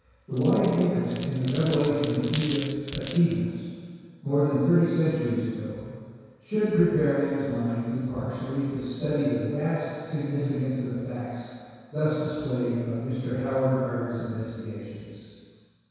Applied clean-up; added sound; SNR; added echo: none; Glass; 15 dB; reverberation time 2.0 s.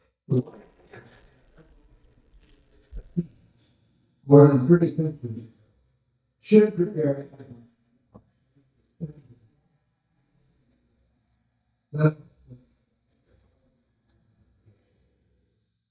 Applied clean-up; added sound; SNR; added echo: neural mask model DeepFilterNet 3.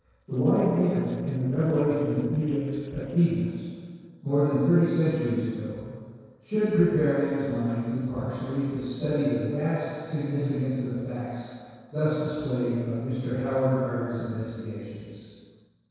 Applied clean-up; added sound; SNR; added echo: neural separator model SepFormer DNS4.